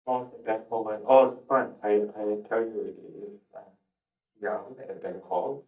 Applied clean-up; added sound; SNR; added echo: neural mask model DeepFilterNet 3.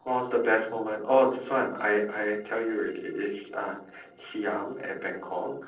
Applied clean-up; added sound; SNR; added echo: neural separator model SepFormer DNS4.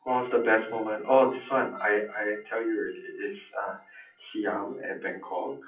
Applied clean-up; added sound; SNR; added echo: classical method WPE with log-MMSE.